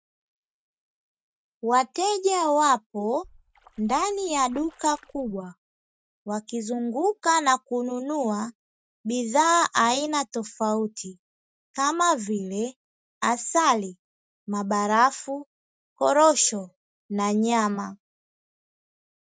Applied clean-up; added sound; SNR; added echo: neural mask model RNNoise.